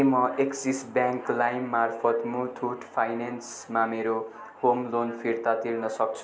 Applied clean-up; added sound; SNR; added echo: none; none; none; none.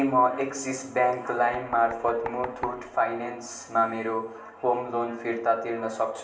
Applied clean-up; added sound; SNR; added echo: none; Knock; 15 dB; reverberation time 0.9 s.